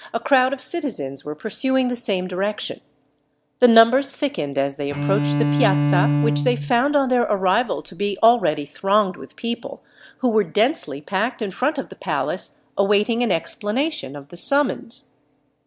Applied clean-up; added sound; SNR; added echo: none; Bowed string instrument; 2 dB; none.